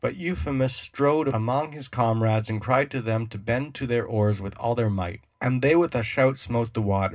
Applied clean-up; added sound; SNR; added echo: none; none; none; reverberation time 0.2 s.